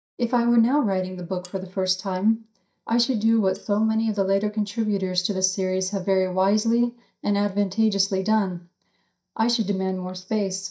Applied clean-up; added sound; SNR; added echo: neural mask model DeepFilterNet 3.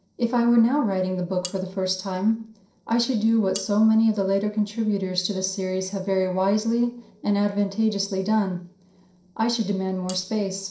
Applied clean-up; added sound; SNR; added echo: neural separator model SepFormer DNS4.